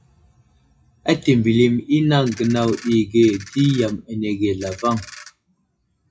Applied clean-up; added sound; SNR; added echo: classical method WPE with log-MMSE.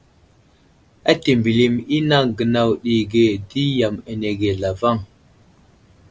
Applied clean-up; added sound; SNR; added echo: none; none; none; none.